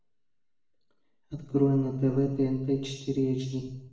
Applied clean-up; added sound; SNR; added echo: none; none; none; reverberation time 0.7 s.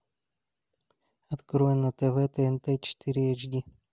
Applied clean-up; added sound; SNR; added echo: none; none; none; none.